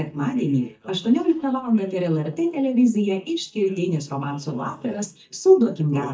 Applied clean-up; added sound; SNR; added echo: neural mask model DeepFilterNet 3.